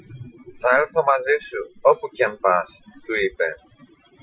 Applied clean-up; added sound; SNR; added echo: classical method Wiener filter.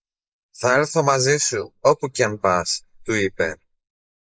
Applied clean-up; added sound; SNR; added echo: neural mask model Resemble Enhance denoiser.